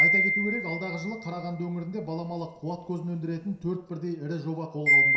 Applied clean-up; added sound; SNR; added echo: none; Wind chime; -4 dB; reverberation time 0.7 s.